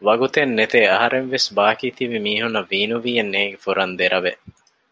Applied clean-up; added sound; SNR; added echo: none; none; none; none.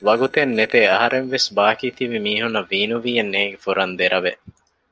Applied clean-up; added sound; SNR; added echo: neural separator model SepFormer DNS4.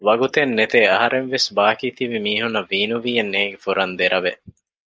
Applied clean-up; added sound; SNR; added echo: neural mask model Resemble Enhance denoiser.